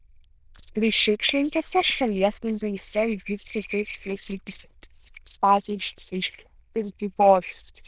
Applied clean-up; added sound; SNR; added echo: neural diffusion model UNIVERSE++.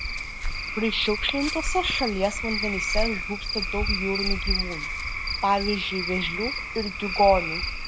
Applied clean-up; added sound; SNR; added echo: none; Cricket / Frog; 1 dB; none.